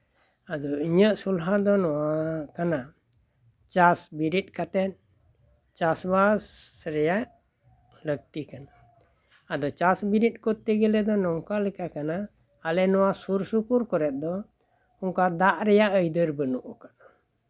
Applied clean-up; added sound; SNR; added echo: none; none; none; none.